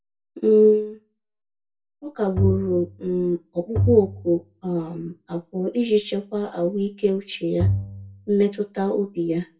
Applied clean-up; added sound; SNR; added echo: none; Bowed string instrument; 4 dB; reverberation time 0.2 s.